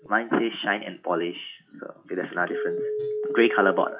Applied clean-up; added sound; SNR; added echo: classical method WPE with log-MMSE.